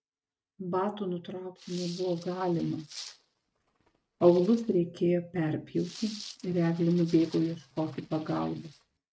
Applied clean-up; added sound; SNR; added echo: neural mask model RNNoise.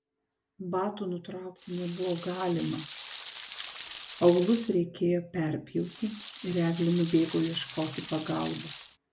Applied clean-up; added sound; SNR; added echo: none; Rain; 8 dB; none.